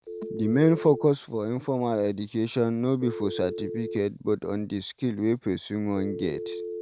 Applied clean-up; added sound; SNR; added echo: neural mask model RNNoise.